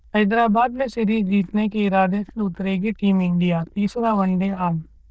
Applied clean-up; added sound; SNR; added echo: neural diffusion model UNIVERSE++.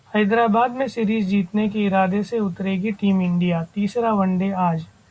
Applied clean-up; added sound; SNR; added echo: none; none; none; none.